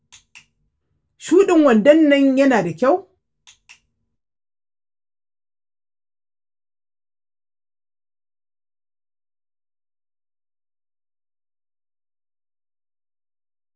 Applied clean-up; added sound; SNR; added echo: none; none; none; reverberation time 0.2 s.